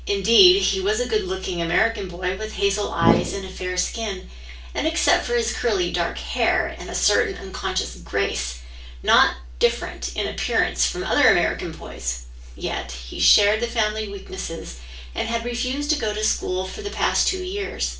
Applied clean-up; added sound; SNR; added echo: none; Brass instrument; -1 dB; reverberation time 0.3 s.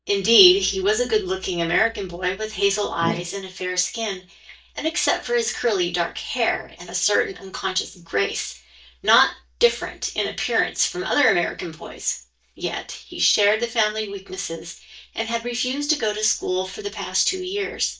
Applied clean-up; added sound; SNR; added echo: neural mask model DeepFilterNet 3.